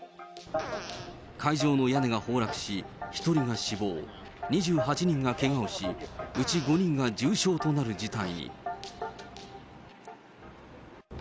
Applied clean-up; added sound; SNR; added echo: none; Fart; 20 dB; none.